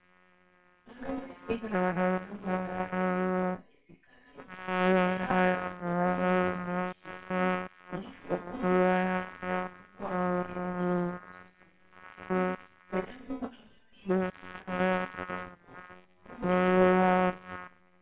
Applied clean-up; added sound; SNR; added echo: neural separator model SepFormer WHAMR!.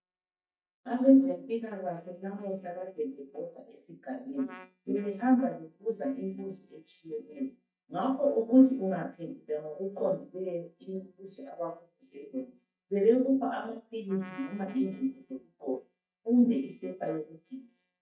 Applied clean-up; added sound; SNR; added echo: neural mask model DeepFilterNet 3.